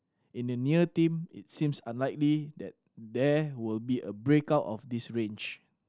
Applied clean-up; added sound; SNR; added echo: none; none; none; none.